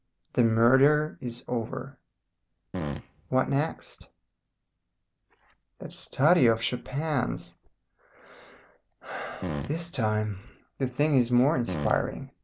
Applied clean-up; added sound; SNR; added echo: none; Fart; 5 dB; none.